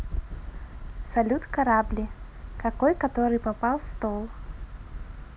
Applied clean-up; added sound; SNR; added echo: none; none; none; none.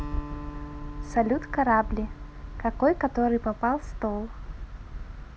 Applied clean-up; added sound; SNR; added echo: none; Acoustic guitar; 17 dB; none.